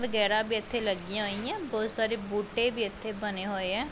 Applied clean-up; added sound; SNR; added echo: none; none; none; none.